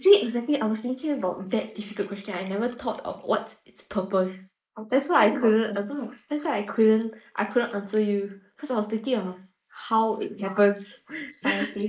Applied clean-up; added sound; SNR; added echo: neural mask model Resemble Enhance denoiser.